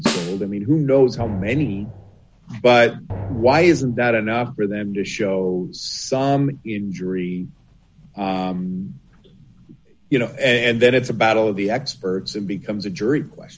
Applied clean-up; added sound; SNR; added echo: none; Snare drum + Drum; 10 dB; none.